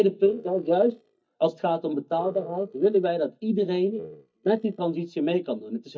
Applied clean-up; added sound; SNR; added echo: neural mask model DeepFilterNet 3.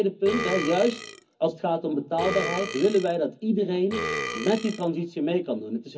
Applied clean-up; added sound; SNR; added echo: none; Burping, eructation; 8 dB; reverberation time 0.4 s.